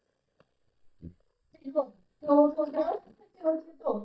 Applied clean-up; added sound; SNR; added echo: neural mask model DeepFilterNet 3.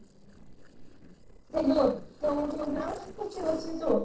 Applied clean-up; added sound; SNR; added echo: neural separator model SepFormer DNS4.